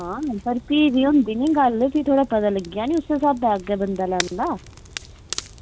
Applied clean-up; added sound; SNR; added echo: none; Crackle; 16 dB; none.